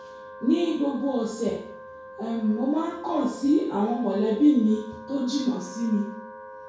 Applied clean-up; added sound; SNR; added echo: none; Wind instrument, woodwind instrument; 17 dB; reverberation time 0.6 s.